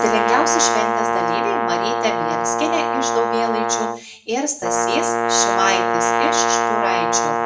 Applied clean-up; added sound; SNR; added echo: none; Brass instrument; -4 dB; reverberation time 0.4 s.